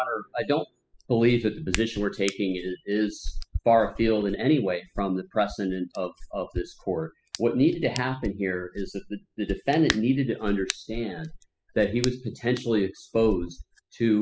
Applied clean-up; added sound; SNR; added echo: classical method spectral subtraction.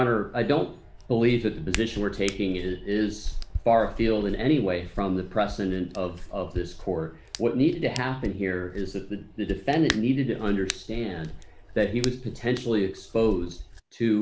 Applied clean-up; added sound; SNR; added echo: none; Hands; 10 dB; none.